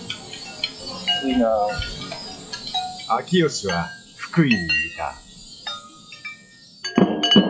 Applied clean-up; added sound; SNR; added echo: classical method WPE with log-MMSE.